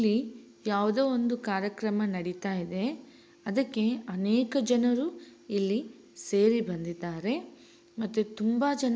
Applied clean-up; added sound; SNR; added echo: none; none; none; none.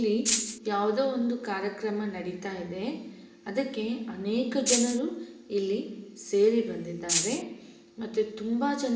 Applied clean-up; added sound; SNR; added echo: none; Rattle (instrument); -2 dB; reverberation time 1.0 s.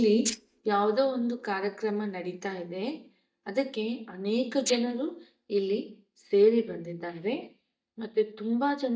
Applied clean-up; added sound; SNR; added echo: neural mask model DeepFilterNet 3.